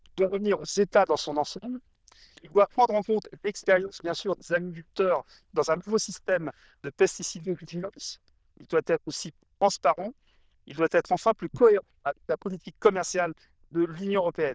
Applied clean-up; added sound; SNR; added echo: neural diffusion model UNIVERSE++.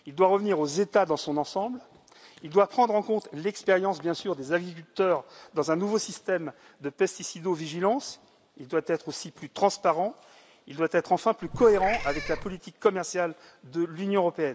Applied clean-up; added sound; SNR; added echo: none; Meow / Purr; 7 dB; none.